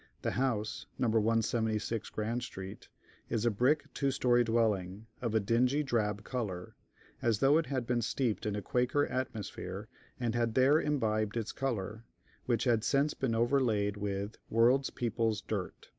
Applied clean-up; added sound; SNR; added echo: none; none; none; none.